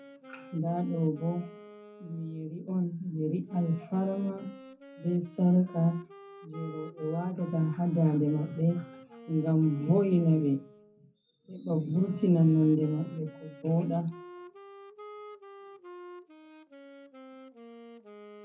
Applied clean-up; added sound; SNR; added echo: none; Wind instrument, woodwind instrument; 19 dB; reverberation time 0.3 s.